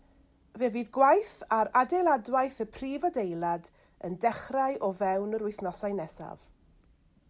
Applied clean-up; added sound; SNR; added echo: none; none; none; none.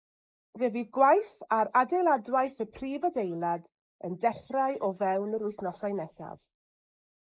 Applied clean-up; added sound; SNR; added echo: neural mask model Resemble Enhance denoiser.